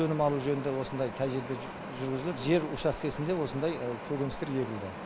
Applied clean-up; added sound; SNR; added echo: none; Wind; 10 dB; none.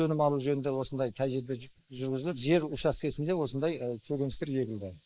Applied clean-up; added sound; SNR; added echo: neural mask model Resemble Enhance denoiser.